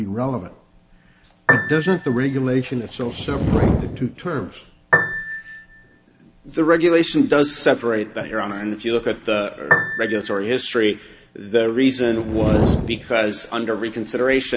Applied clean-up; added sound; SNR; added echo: none; Piano + Fire; 1 dB; none.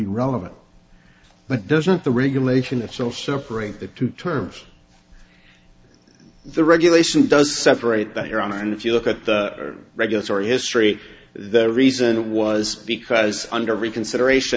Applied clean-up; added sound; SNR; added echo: none; none; none; none.